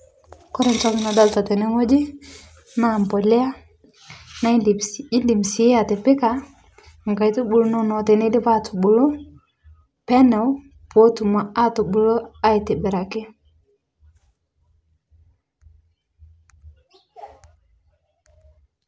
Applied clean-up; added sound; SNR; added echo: none; Coin (dropping); 11 dB; none.